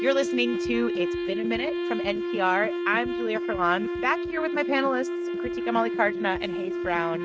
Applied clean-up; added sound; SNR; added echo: neural mask model RNNoise.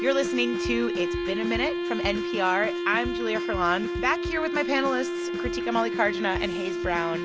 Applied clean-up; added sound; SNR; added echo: none; Wind instrument, woodwind instrument; 2 dB; none.